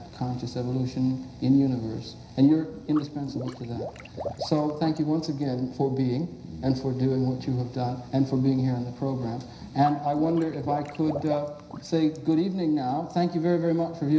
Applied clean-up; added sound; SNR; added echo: none; Liquid; 14 dB; reverberation time 0.9 s.